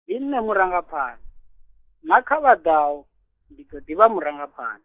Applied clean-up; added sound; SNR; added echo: neural mask model DeepFilterNet 3.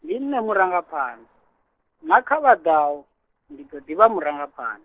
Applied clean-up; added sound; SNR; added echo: neural separator model SepFormer DNS4.